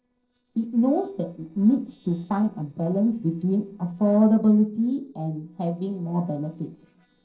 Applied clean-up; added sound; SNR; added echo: neural separator model SepFormer DNS4.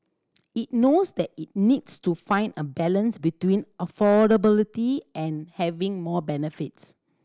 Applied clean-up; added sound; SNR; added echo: none; none; none; none.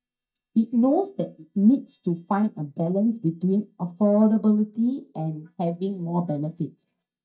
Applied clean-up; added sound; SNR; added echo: neural mask model DeepFilterNet 3.